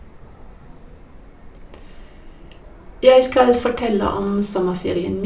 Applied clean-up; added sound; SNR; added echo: none; Subway, metro, underground; 20 dB; reverberation time 0.3 s.